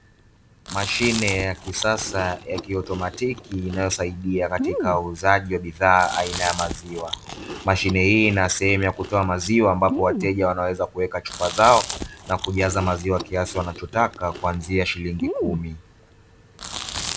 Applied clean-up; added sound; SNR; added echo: none; Chewing, mastication; 10 dB; none.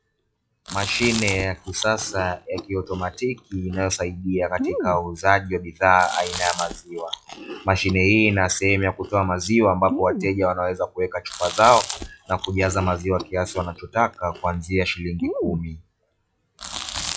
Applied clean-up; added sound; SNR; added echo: classical method log-MMSE.